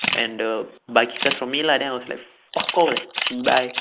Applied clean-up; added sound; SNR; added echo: neural mask model Resemble Enhance denoiser.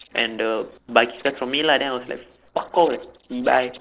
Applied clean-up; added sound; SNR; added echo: neural separator model SepFormer DNS4.